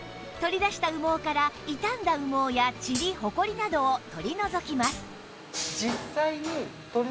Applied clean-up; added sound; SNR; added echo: none; Hi-hat; 9 dB; none.